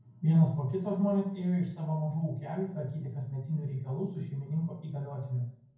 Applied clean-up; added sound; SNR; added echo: none; none; none; reverberation time 0.9 s.